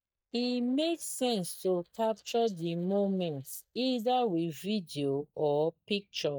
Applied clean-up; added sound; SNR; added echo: neural mask model DeepFilterNet 3.